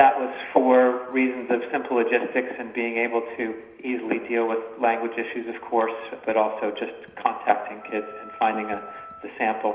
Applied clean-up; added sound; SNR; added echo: none; Wind instrument, woodwind instrument; 18 dB; reverberation time 0.9 s.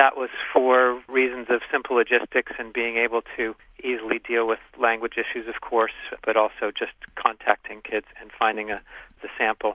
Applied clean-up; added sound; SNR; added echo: none; none; none; none.